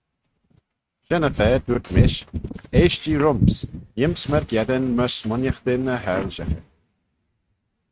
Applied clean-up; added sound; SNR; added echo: neural mask model RNNoise.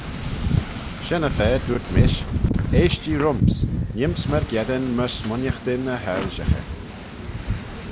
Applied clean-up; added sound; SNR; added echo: none; Wind / Ocean; -2 dB; none.